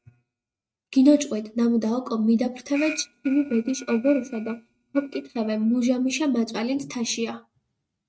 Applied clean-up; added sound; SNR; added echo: neural mask model RNNoise.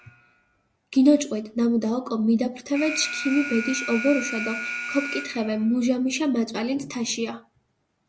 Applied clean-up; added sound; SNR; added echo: none; Alarm; 11 dB; none.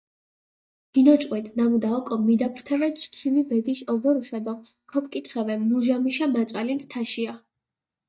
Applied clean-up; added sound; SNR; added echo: neural mask model DeepFilterNet 3.